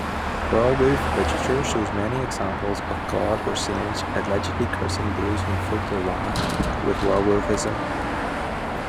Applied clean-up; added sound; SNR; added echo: none; Car passing by / Traffic noise, roadway noise / Engine; 0 dB; none.